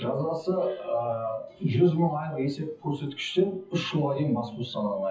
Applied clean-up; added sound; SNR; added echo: classical method WPE with log-MMSE.